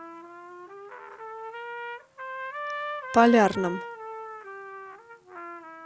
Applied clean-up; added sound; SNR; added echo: none; Trumpet; 9 dB; none.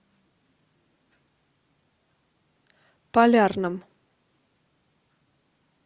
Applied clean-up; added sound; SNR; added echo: none; none; none; none.